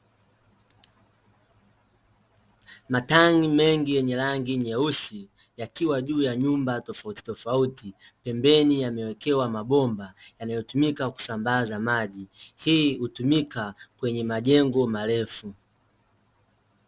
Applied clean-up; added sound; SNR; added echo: none; none; none; none.